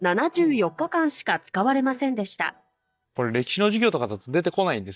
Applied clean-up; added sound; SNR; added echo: neural mask model DeepFilterNet 3.